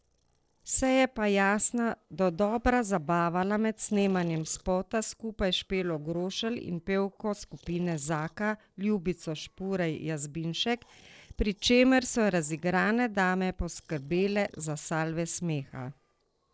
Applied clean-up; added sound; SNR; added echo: neural separator model SepFormer DNS4.